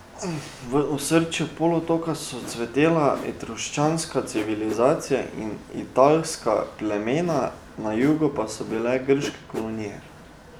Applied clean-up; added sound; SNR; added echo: none; Whoosh, swoosh, swish; 16 dB; none.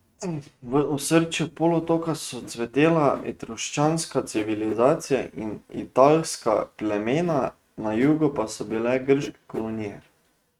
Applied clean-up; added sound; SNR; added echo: neural mask model RNNoise.